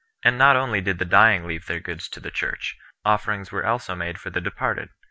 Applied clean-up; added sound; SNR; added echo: none; none; none; none.